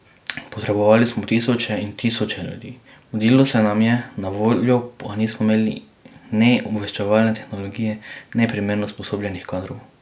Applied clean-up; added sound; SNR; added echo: none; none; none; none.